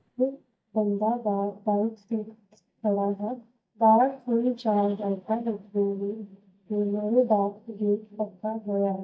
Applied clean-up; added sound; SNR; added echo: neural mask model DeepFilterNet 3.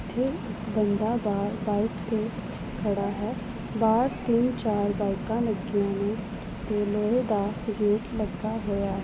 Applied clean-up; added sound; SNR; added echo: none; none; none; none.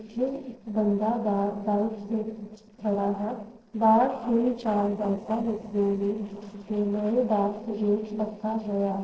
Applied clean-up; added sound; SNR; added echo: neural separator model SepFormer DNS4.